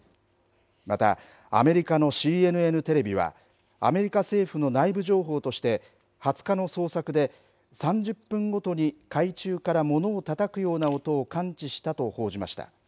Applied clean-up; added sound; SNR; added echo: none; none; none; none.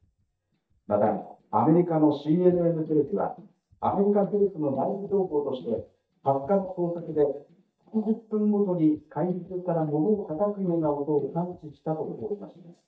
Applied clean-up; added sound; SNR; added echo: neural mask model DeepFilterNet 3.